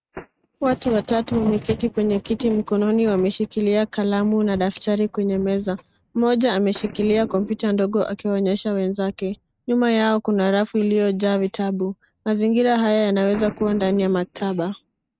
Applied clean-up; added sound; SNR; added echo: neural mask model RNNoise.